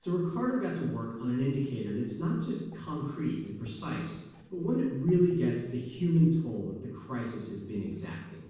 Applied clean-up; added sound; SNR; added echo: neural separator model SepFormer DNS4.